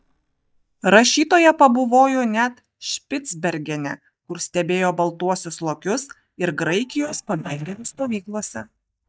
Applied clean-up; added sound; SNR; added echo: neural mask model DeepFilterNet 3.